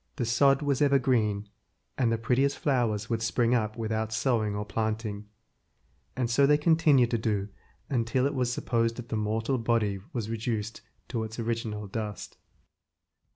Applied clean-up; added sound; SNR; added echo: none; none; none; none.